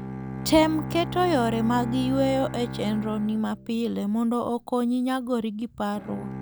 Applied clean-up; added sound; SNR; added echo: none; Bowed string instrument; 10 dB; none.